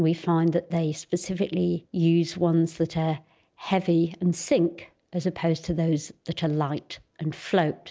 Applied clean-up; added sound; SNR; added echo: none; none; none; none.